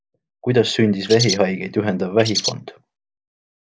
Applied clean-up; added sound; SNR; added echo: neural mask model Resemble Enhance denoiser.